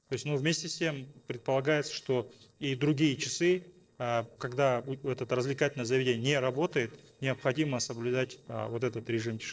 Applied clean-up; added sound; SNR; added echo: neural separator model SepFormer DNS4.